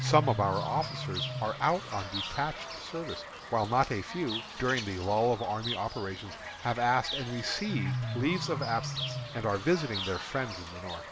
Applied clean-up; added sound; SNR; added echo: none; Bird / Fowl; 6 dB; none.